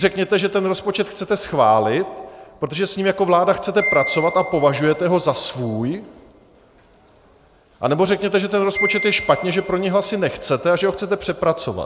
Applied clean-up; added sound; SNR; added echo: none; Wind chime; 13 dB; none.